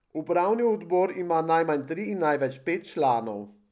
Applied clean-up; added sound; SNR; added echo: none; none; none; none.